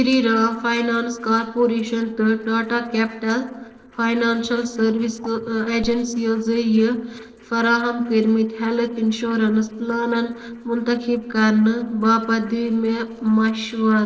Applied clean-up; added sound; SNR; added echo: neural separator model SepFormer DNS4.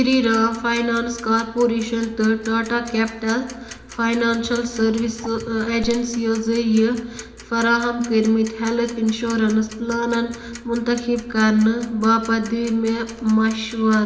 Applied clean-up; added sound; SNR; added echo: none; Tick-tock; 20 dB; reverberation time 0.8 s.